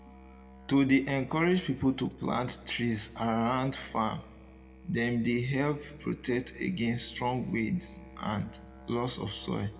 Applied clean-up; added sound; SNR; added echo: none; Musical instrument; 20 dB; reverberation time 0.9 s.